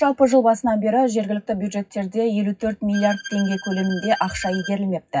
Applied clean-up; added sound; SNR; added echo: classical method WPE with log-MMSE.